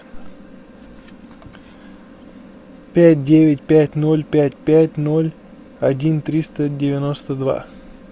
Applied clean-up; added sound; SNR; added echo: none; none; none; none.